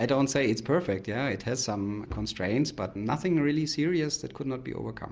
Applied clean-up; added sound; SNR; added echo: none; none; none; none.